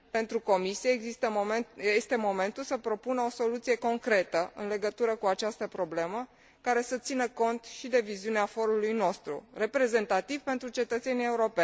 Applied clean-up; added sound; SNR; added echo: none; none; none; none.